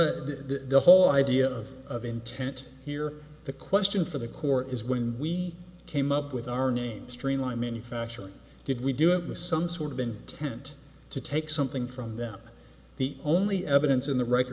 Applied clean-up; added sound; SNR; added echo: none; none; none; none.